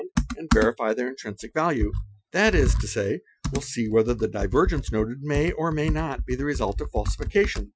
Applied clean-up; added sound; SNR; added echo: classical method Wiener filter.